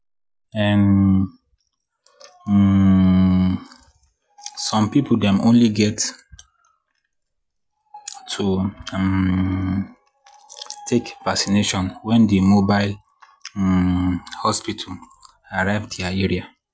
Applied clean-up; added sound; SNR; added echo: none; none; none; none.